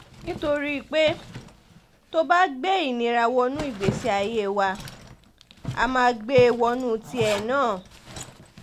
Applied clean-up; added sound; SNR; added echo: none; Zipper (clothing); 13 dB; none.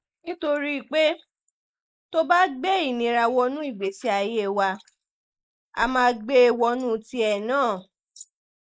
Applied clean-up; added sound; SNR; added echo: neural mask model Resemble Enhance denoiser.